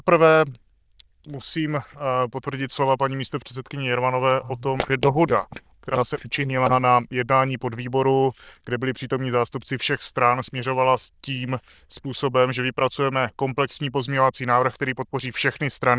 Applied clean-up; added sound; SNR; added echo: neural diffusion model UNIVERSE++.